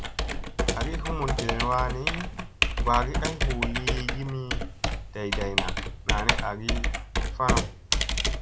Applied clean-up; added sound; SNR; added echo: none; Computer keyboard; -5 dB; none.